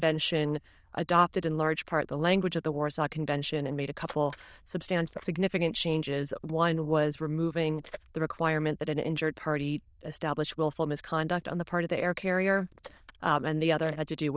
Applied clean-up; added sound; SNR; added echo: neural diffusion model UNIVERSE++.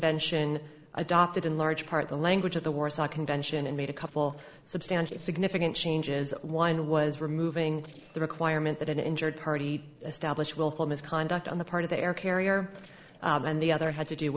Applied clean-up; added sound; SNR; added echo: neural separator model SepFormer DNS4.